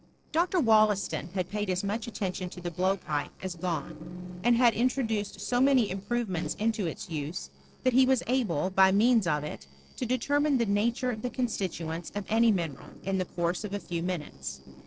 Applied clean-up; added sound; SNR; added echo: neural separator model SepFormer DNS4.